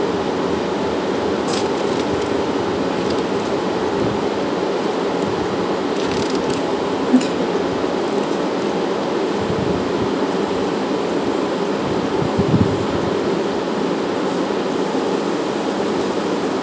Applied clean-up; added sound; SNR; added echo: none; none; none; none.